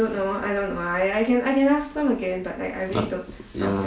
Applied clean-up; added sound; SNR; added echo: none; none; none; none.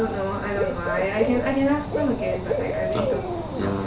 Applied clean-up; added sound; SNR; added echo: none; Bird / Dog; 2 dB; none.